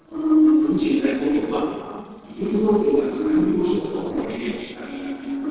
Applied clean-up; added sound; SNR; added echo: neural separator model SepFormer DNS4.